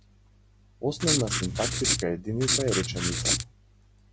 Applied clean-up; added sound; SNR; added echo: none; Writing; -4 dB; none.